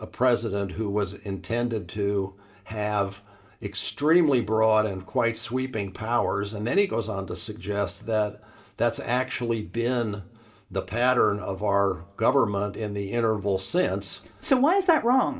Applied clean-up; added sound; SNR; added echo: none; none; none; reverberation time 0.3 s.